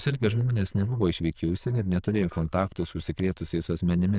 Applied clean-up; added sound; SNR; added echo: neural diffusion model UNIVERSE++.